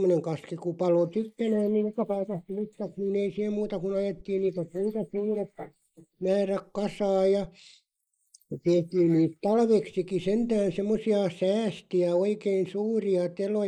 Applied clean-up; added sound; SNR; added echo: neural mask model Resemble Enhance denoiser.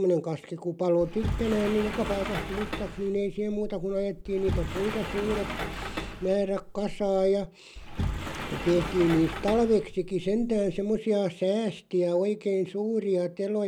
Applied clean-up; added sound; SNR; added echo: none; Sliding door; 7 dB; none.